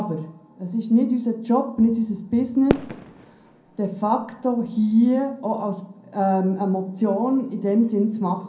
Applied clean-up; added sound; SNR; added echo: none; Fireworks; 9 dB; reverberation time 0.6 s.